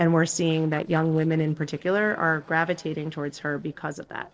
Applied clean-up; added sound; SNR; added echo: neural separator model SepFormer DNS4.